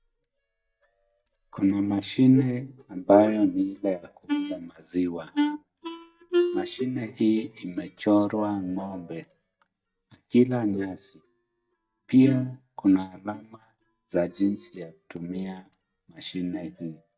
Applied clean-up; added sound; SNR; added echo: neural mask model DeepFilterNet 3.